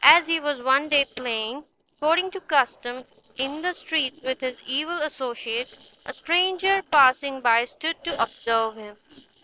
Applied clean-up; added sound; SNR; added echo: neural separator model SepFormer DNS4.